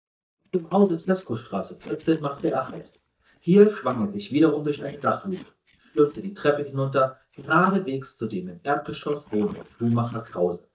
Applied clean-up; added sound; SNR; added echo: neural mask model DeepFilterNet 3.